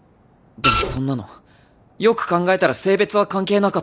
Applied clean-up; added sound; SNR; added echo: none; Printer; -1 dB; none.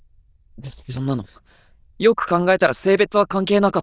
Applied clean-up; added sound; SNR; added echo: neural diffusion model UNIVERSE++.